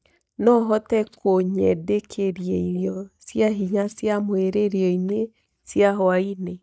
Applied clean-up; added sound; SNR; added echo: neural mask model DeepFilterNet 3.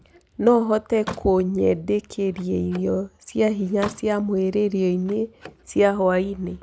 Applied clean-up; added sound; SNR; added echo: none; Slam; 19 dB; none.